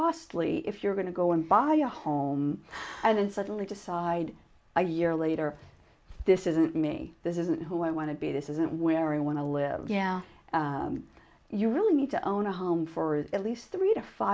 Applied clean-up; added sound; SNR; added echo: none; none; none; none.